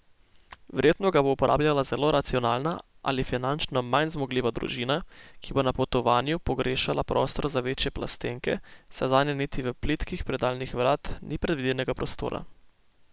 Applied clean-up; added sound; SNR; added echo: none; none; none; none.